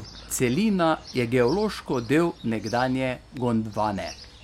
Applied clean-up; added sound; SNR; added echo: none; Chirp, tweet; 19 dB; none.